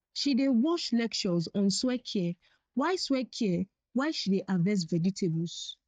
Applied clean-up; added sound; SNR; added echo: neural mask model DeepFilterNet 3.